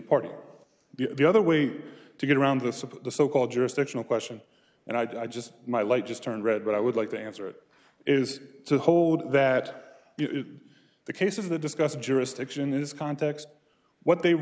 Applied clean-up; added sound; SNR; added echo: none; none; none; none.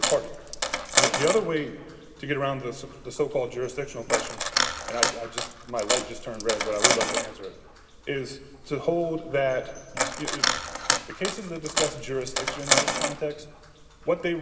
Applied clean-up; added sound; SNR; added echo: none; Coin (dropping); -1 dB; reverberation time 1.7 s.